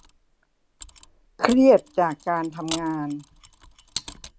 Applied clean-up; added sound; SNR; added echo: none; Mechanisms; 16 dB; none.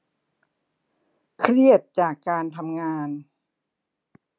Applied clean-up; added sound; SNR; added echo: none; none; none; none.